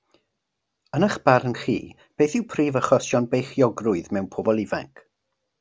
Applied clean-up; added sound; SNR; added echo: none; none; none; none.